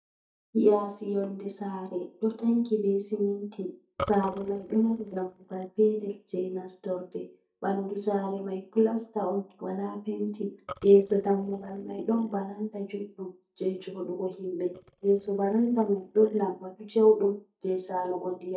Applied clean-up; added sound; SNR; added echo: neural mask model DeepFilterNet 3.